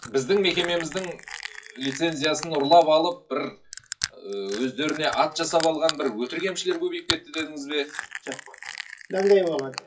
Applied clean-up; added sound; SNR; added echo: classical method WPE with log-MMSE.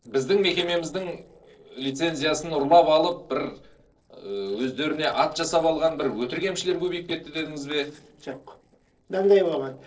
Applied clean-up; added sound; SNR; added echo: neural separator model SepFormer DNS4.